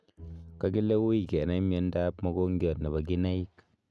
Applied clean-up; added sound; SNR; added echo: neural mask model RNNoise.